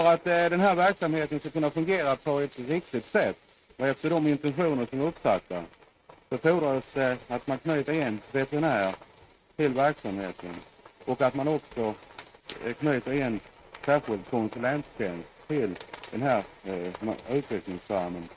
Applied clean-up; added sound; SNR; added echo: neural mask model RNNoise.